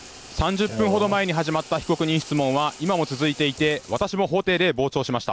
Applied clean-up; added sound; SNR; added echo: none; Bathtub (filling or washing) / Water tap, faucet; 15 dB; none.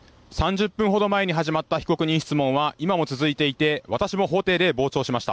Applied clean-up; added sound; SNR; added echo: none; none; none; none.